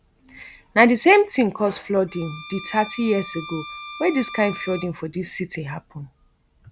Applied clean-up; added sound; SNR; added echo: none; Bowed string instrument; 15 dB; none.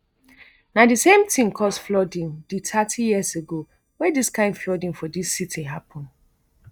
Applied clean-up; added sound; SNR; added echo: neural mask model DeepFilterNet 3.